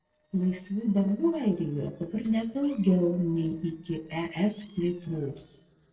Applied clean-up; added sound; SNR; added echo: neural separator model SepFormer DNS4.